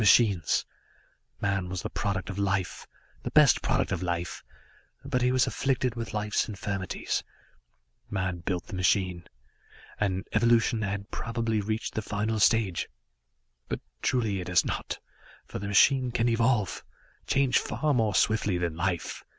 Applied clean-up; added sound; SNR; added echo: none; none; none; none.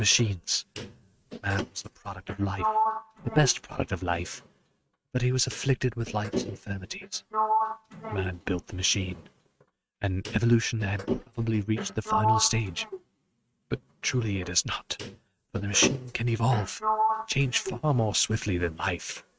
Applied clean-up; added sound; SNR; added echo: neural mask model RNNoise.